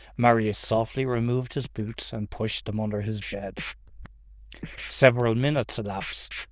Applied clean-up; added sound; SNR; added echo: neural diffusion model UNIVERSE++.